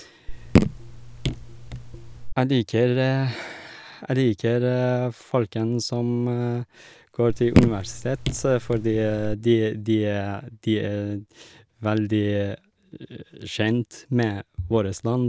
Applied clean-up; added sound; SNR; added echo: none; Raindrop / Drip; 1 dB; none.